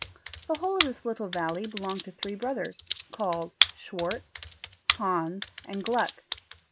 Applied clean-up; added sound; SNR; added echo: none; Computer keyboard; 2 dB; none.